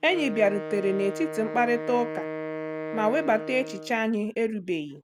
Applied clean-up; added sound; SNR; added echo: none; Wind instrument, woodwind instrument; 8 dB; none.